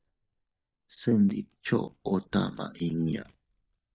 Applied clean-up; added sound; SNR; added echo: neural mask model DeepFilterNet 3.